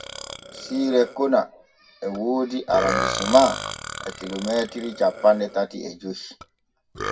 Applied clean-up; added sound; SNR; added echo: none; Burping, eructation; 9 dB; reverberation time 0.4 s.